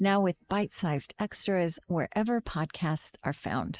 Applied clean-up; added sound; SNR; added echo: neural mask model Resemble Enhance denoiser.